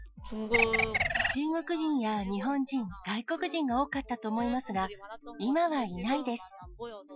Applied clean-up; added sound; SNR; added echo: classical method Wiener filter.